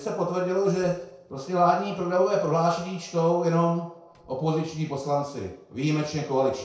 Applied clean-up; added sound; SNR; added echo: neural separator model SepFormer DNS4.